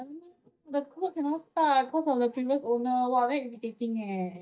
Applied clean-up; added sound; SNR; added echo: neural mask model DeepFilterNet 3.